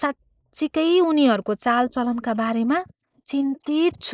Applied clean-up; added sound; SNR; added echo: neural mask model Resemble Enhance denoiser.